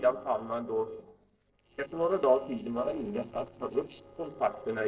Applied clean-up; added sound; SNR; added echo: neural separator model SepFormer DNS4.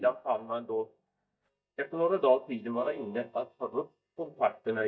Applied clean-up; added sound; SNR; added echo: neural mask model DeepFilterNet 3.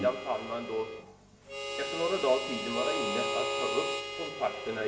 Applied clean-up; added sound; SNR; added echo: none; Harmonica; 2 dB; reverberation time 0.7 s.